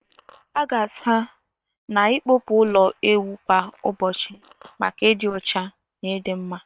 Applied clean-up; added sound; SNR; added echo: neural separator model SepFormer WHAM!.